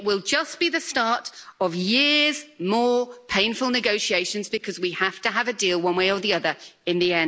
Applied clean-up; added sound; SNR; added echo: none; none; none; none.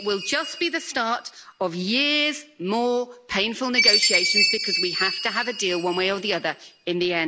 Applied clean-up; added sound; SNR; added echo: none; Chime; 2 dB; none.